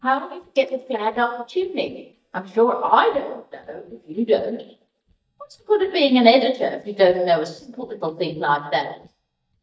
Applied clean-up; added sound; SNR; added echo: neural mask model DeepFilterNet 3.